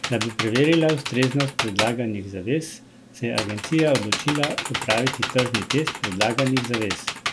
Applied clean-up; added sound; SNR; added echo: none; Computer keyboard; 5 dB; none.